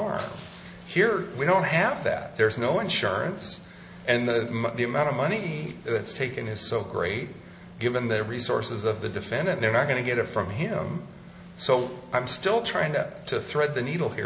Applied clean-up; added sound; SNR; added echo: none; none; none; none.